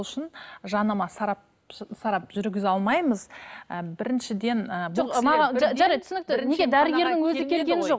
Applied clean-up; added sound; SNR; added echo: none; none; none; none.